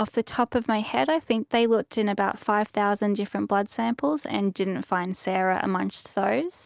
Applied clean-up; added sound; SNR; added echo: none; none; none; none.